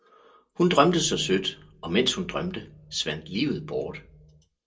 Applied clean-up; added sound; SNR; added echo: none; none; none; reverberation time 0.2 s.